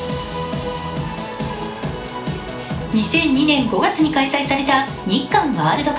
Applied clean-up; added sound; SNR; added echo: none; none; none; reverberation time 0.4 s.